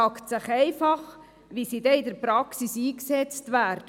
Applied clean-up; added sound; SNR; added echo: none; none; none; none.